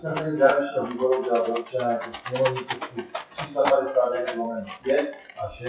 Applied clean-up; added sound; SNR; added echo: classical method WPE with log-MMSE.